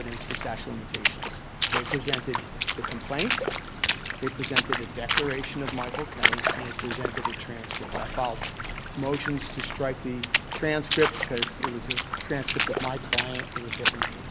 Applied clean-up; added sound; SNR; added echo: none; Water / Splash, splatter; -3 dB; none.